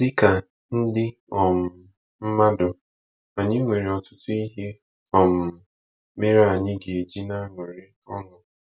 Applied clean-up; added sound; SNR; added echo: none; none; none; none.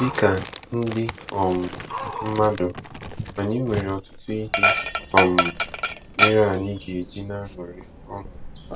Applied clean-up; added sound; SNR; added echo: none; Dog; 2 dB; none.